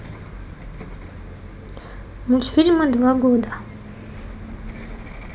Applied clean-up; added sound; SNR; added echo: none; Bus; 12 dB; none.